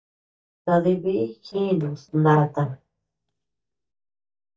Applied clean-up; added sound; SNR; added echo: neural mask model DeepFilterNet 3.